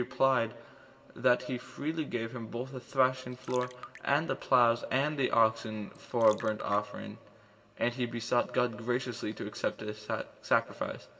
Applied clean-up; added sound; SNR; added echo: none; Trickle, dribble; 20 dB; reverberation time 2.9 s.